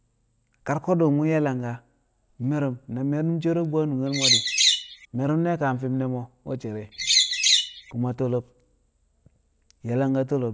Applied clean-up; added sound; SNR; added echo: none; Bird; -4 dB; none.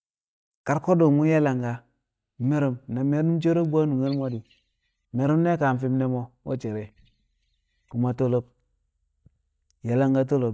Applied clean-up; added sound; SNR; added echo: neural mask model DeepFilterNet 3.